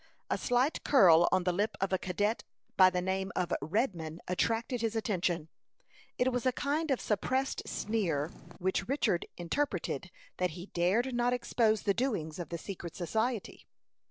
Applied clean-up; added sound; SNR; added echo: neural separator model SepFormer DNS4.